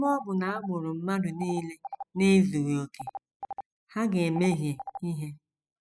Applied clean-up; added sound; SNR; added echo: classical method spectral subtraction.